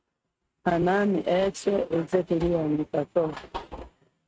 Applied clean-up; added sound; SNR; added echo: neural mask model RNNoise.